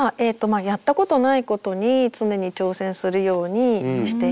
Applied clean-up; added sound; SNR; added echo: none; none; none; none.